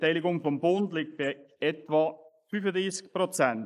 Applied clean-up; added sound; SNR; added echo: neural mask model Resemble Enhance denoiser.